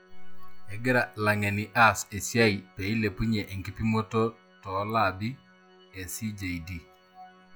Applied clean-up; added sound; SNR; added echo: classical method log-MMSE.